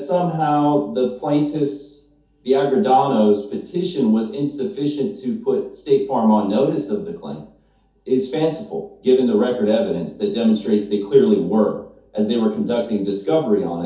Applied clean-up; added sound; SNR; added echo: none; none; none; reverberation time 0.5 s.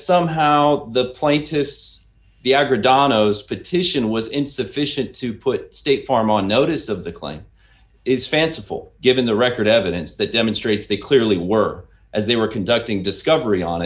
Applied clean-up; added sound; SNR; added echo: none; none; none; none.